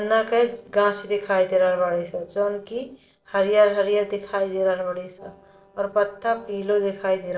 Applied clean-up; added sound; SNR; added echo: neural separator model SepFormer DNS4.